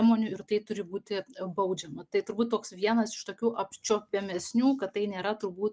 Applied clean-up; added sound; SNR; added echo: none; none; none; none.